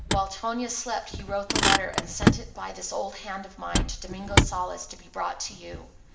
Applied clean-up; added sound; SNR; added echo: none; Motor vehicle (road); -4 dB; reverberation time 1.6 s.